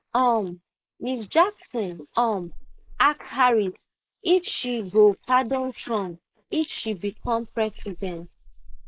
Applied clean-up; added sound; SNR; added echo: neural mask model Resemble Enhance denoiser.